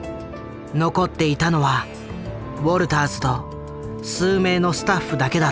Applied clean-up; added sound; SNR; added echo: none; none; none; none.